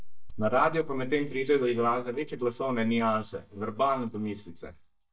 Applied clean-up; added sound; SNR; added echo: neural mask model DeepFilterNet 3.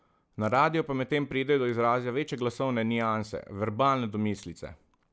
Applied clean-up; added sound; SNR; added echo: none; none; none; none.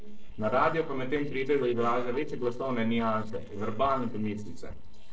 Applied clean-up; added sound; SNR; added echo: neural separator model SepFormer DNS4.